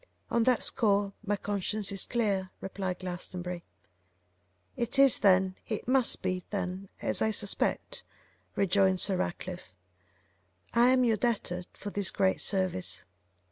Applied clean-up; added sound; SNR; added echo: none; none; none; none.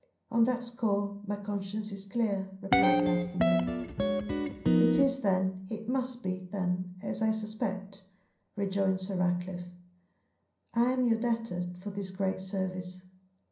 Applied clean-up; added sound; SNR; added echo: none; Guitar; -2 dB; reverberation time 0.6 s.